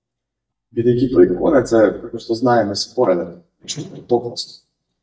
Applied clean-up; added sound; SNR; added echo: neural mask model DeepFilterNet 3.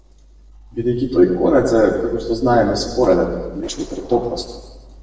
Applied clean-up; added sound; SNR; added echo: neural separator model SepFormer DNS4.